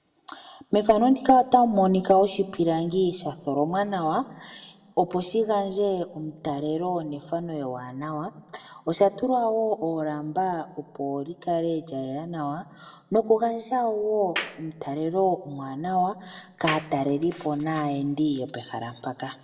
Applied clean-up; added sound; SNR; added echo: none; Clapping; 11 dB; reverberation time 1.0 s.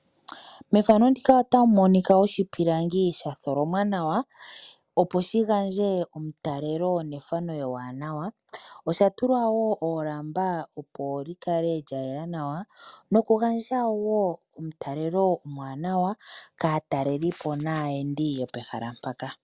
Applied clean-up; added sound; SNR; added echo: none; none; none; none.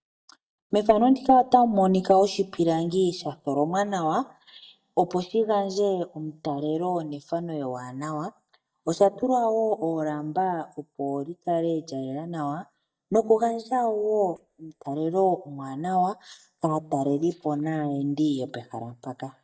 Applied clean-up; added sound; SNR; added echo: neural mask model DeepFilterNet 3.